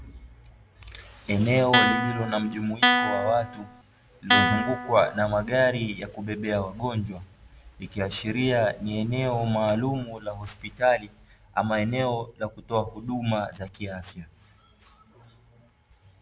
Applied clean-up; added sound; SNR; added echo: none; Guitar; -3 dB; none.